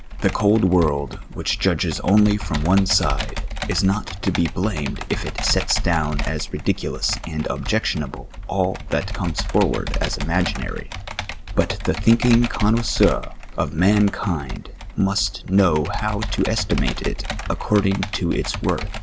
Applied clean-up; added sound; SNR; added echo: none; Computer keyboard; 6 dB; none.